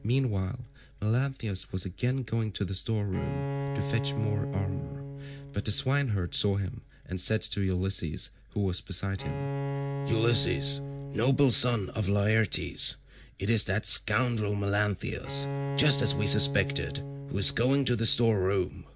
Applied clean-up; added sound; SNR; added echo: none; Bowed string instrument; 10 dB; none.